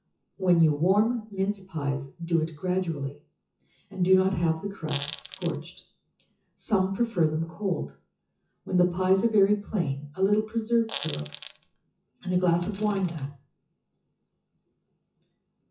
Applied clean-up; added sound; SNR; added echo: classical method WPE with log-MMSE.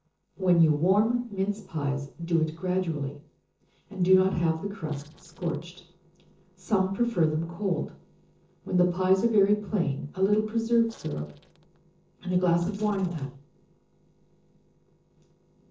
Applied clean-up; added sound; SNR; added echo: neural separator model SepFormer DNS4.